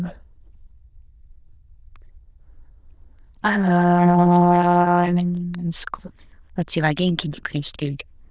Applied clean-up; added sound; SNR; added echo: neural diffusion model UNIVERSE++.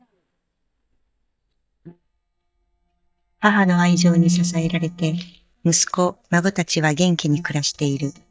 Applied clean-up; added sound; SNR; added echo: neural mask model DeepFilterNet 3.